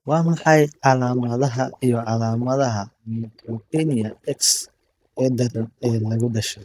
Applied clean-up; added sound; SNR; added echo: neural mask model DeepFilterNet 3.